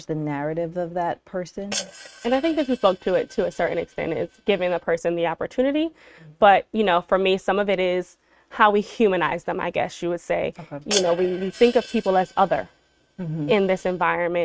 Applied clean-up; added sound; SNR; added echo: neural mask model RNNoise.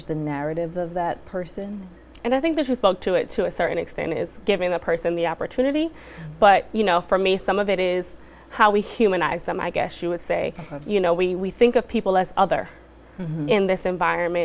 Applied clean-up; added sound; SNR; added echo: none; none; none; none.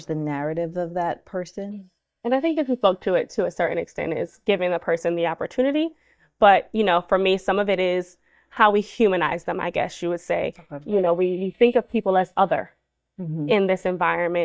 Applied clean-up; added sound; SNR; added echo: neural mask model DeepFilterNet 3.